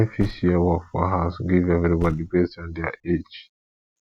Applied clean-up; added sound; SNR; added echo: none; Car; 16 dB; none.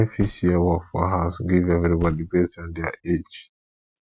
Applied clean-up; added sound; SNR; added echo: neural mask model RNNoise.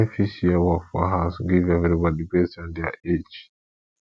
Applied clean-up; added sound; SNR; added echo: none; none; none; none.